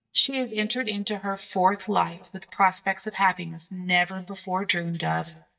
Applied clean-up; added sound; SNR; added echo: neural mask model DeepFilterNet 3.